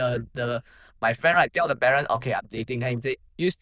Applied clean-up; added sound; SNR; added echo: neural diffusion model UNIVERSE++.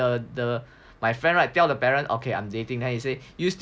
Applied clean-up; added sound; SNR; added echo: none; none; none; none.